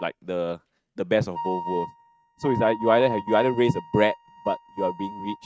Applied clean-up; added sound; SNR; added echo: neural mask model RNNoise.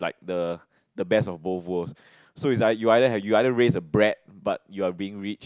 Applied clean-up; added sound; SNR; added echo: none; none; none; none.